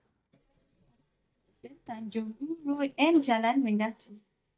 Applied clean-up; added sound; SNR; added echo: neural mask model DeepFilterNet 3.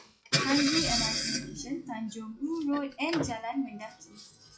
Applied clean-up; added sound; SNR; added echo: classical method WPE with log-MMSE.